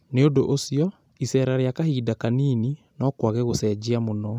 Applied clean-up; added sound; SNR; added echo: none; none; none; none.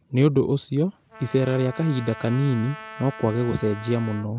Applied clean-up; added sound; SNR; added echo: none; Trumpet; 17 dB; none.